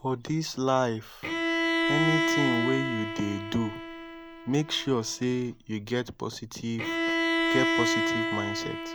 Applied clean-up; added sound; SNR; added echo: none; Bowed string instrument; -1 dB; none.